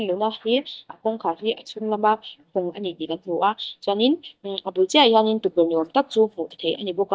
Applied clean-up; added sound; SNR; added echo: neural mask model DeepFilterNet 3.